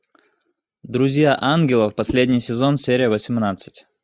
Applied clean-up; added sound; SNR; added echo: neural mask model RNNoise.